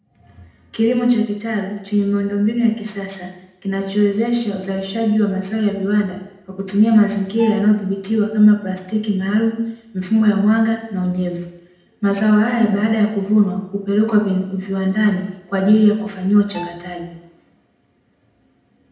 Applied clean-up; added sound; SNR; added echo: none; Bowed string instrument; 20 dB; reverberation time 0.8 s.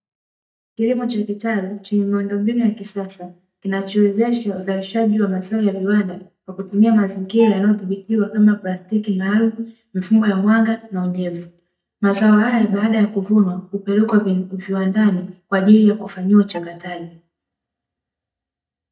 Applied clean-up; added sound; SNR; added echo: neural mask model DeepFilterNet 3.